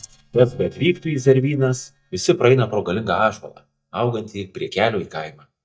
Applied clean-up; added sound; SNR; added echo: neural mask model DeepFilterNet 3.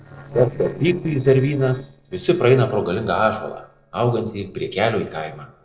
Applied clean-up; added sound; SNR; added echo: neural separator model SepFormer DNS4.